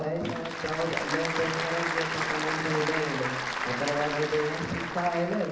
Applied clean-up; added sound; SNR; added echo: none; Applause / Crowd; 2 dB; reverberation time 0.8 s.